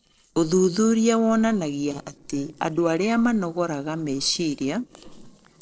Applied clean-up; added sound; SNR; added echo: neural separator model SepFormer DNS4.